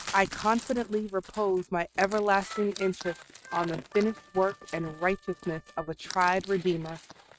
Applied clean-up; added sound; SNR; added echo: neural mask model RNNoise.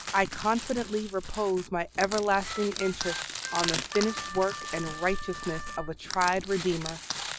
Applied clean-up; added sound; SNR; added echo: none; Crushing + Harmonica; 7 dB; none.